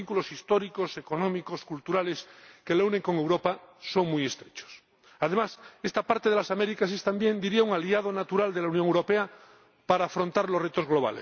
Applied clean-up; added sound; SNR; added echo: none; none; none; none.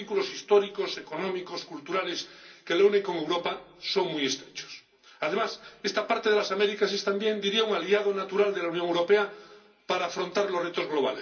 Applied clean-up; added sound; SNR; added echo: none; none; none; reverberation time 0.3 s.